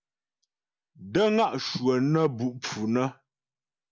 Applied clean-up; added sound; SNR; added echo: none; none; none; none.